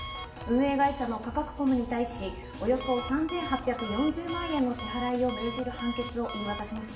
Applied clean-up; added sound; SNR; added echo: none; Alarm; 10 dB; reverberation time 0.8 s.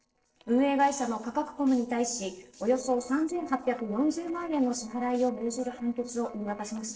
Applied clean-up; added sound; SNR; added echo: neural separator model SepFormer DNS4.